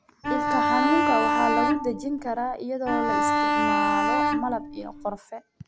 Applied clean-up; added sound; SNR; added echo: none; Bowed string instrument; -5 dB; none.